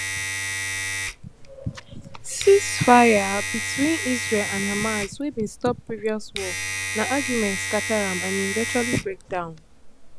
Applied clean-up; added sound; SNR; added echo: none; Domestic sounds, home sounds; 4 dB; none.